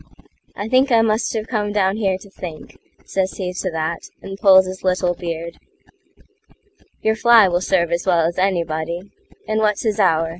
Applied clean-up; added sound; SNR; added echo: none; none; none; none.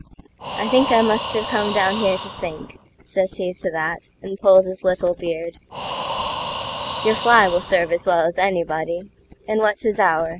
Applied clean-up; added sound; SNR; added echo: none; Breathing; 8 dB; none.